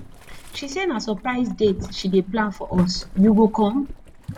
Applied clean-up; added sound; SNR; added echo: none; Boiling; 15 dB; none.